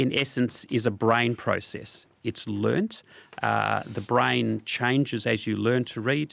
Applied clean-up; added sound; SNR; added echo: none; none; none; none.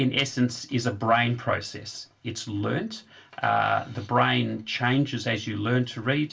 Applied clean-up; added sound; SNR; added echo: none; none; none; reverberation time 0.2 s.